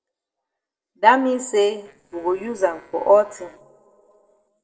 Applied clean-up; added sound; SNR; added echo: neural separator model SepFormer DNS4.